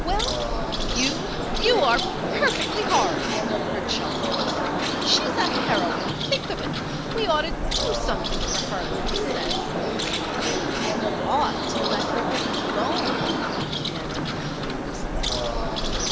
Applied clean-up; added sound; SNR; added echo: none; Bird; -4 dB; none.